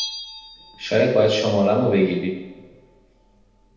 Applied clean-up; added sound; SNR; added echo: none; Bell; 17 dB; reverberation time 0.9 s.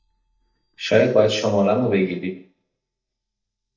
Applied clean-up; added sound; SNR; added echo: neural mask model DeepFilterNet 3.